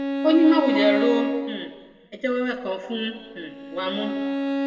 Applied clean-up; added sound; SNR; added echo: none; Bowed string instrument; 3 dB; reverberation time 1.5 s.